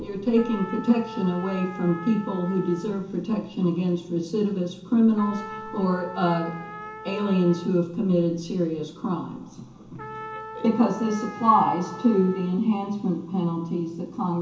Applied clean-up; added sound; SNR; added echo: none; Trumpet; 15 dB; reverberation time 0.7 s.